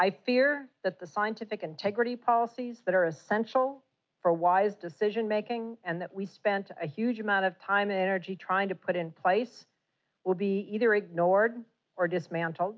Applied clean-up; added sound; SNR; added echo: none; none; none; none.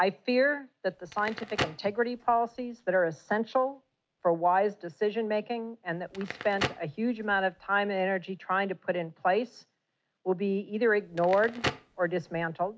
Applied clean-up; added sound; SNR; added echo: none; Crackle; 13 dB; none.